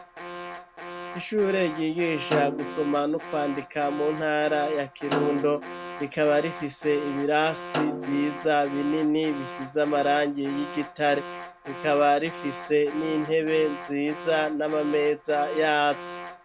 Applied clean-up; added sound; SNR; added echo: none; Alarm + Snare drum; 10 dB; none.